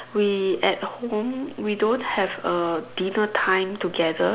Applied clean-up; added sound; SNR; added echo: none; none; none; none.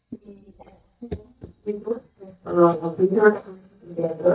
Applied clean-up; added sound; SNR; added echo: neural mask model DeepFilterNet 3.